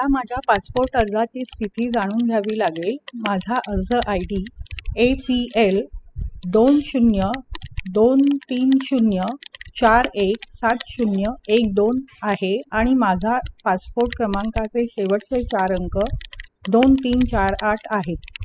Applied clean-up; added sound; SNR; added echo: classical method spectral subtraction.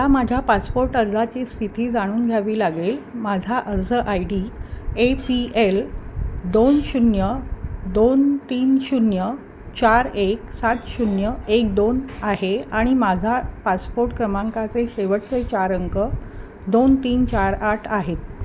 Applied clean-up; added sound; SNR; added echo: none; none; none; none.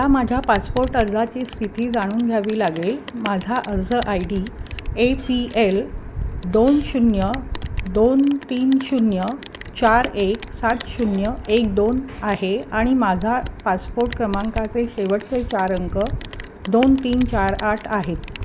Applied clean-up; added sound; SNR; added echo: none; Rain; 18 dB; none.